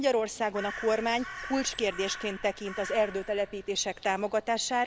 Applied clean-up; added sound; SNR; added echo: none; Crow; 14 dB; none.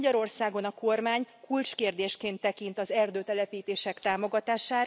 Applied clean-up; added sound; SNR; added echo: none; none; none; none.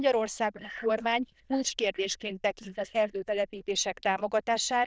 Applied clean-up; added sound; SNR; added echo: neural diffusion model UNIVERSE++.